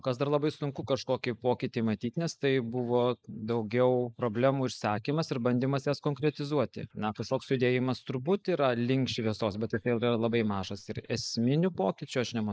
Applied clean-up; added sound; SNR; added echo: neural mask model Resemble Enhance denoiser.